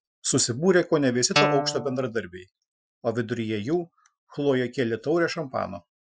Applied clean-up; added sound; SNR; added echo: classical method Wiener filter.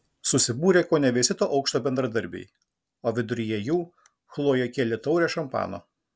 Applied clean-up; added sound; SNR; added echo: none; none; none; none.